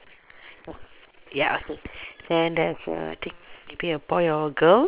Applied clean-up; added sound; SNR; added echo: neural separator model SepFormer WHAM!.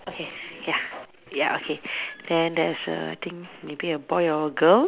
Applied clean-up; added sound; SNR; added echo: none; none; none; none.